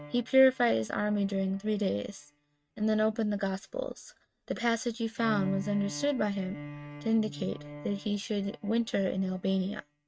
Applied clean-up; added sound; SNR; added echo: neural mask model RNNoise.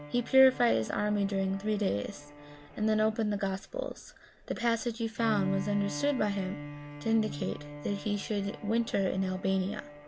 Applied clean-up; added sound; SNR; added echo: none; Bowed string instrument; 14 dB; none.